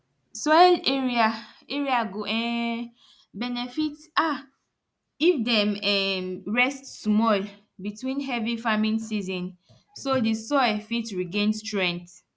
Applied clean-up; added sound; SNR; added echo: none; none; none; none.